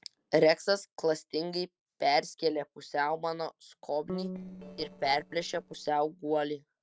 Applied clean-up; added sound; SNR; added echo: neural separator model SepFormer DNS4.